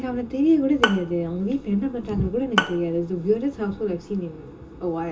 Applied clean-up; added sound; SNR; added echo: none; Bowed string instrument; 7 dB; reverberation time 0.2 s.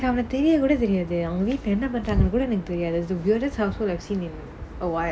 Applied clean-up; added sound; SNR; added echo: none; none; none; none.